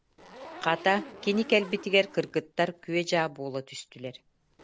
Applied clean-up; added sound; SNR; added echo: none; Zipper (clothing); 18 dB; none.